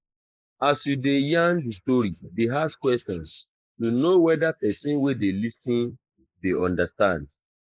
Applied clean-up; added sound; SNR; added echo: neural mask model Resemble Enhance denoiser.